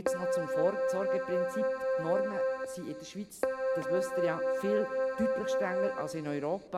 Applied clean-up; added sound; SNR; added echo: none; Keyboard (musical); -5 dB; none.